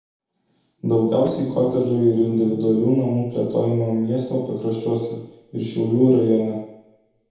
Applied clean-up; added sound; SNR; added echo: none; Guitar; 16 dB; reverberation time 0.8 s.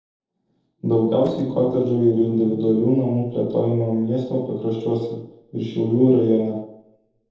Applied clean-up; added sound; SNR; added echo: neural separator model SepFormer DNS4.